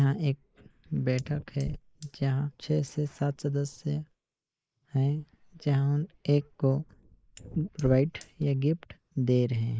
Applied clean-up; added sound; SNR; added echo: neural mask model Resemble Enhance denoiser.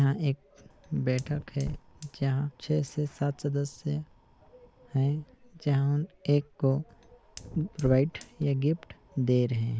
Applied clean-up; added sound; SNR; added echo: none; Fire; 20 dB; none.